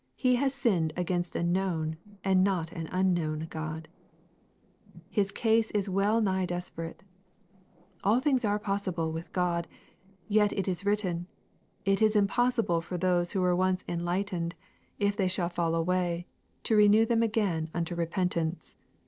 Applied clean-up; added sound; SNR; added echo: neural separator model SepFormer DNS4.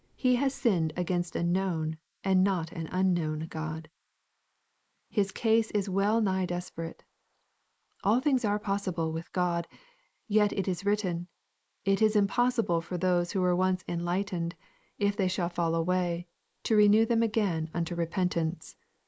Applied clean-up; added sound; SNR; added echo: neural mask model Resemble Enhance denoiser.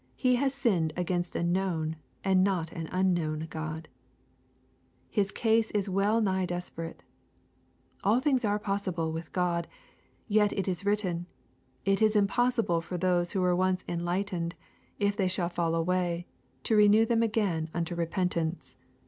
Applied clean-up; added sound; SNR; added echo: none; none; none; none.